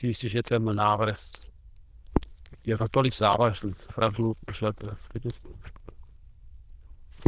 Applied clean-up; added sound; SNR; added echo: neural diffusion model UNIVERSE++.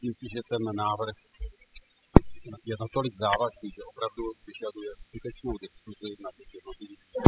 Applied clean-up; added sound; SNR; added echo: classical method spectral subtraction.